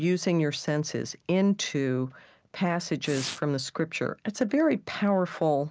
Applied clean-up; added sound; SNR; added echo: none; Domestic sounds, home sounds; 18 dB; none.